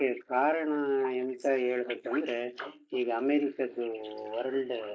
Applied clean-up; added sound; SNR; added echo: neural mask model Resemble Enhance denoiser.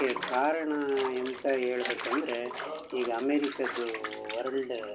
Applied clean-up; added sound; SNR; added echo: none; Bathtub (filling or washing) / Water; 8 dB; none.